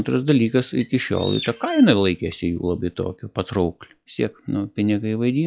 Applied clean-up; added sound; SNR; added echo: classical method log-MMSE.